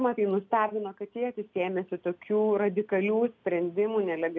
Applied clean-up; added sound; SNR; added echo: none; none; none; none.